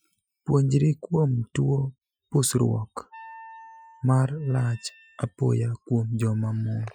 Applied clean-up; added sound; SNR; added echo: classical method Wiener filter.